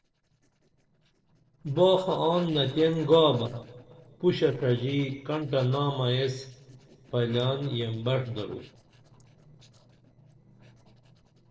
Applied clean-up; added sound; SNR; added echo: neural separator model SepFormer DNS4.